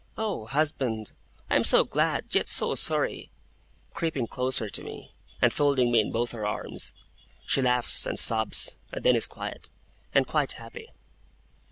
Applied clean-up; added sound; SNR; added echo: none; none; none; none.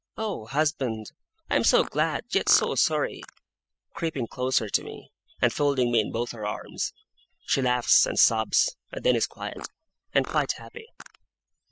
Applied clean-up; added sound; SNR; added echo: classical method spectral subtraction.